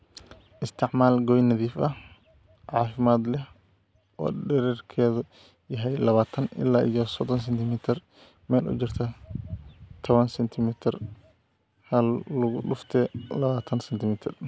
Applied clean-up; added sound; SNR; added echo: none; none; none; none.